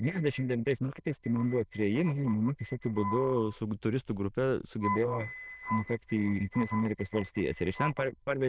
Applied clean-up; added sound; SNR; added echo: neural diffusion model UNIVERSE++.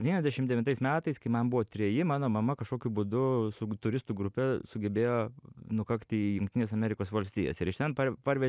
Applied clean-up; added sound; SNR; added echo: none; none; none; none.